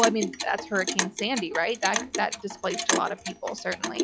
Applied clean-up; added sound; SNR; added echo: classical method log-MMSE.